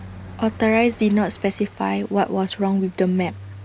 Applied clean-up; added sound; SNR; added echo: none; Car passing by; 18 dB; none.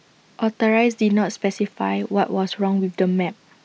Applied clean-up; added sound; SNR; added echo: none; none; none; none.